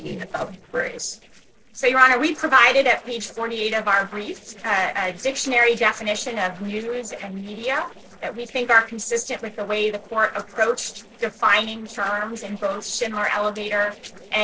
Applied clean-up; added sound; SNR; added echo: neural separator model SepFormer DNS4.